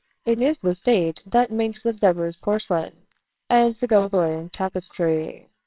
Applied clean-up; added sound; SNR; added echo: neural separator model SepFormer WHAMR!.